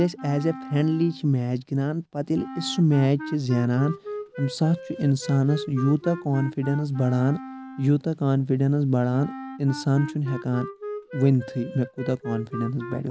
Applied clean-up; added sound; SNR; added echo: none; Wind instrument, woodwind instrument; 13 dB; none.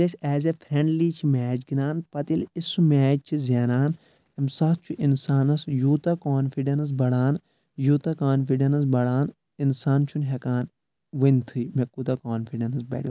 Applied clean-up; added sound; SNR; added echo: none; none; none; none.